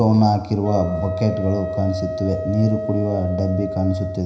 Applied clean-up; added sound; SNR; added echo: none; Wind instrument, woodwind instrument; 8 dB; reverberation time 0.9 s.